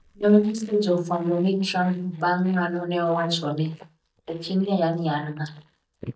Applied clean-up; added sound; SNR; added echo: neural mask model DeepFilterNet 3.